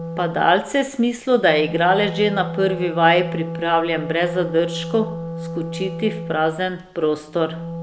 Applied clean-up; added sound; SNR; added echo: none; Wind instrument, woodwind instrument; 9 dB; none.